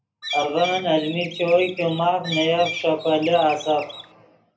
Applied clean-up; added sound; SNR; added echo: none; Bird; 11 dB; reverberation time 0.3 s.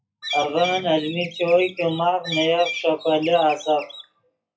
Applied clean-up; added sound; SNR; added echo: classical method WPE with log-MMSE.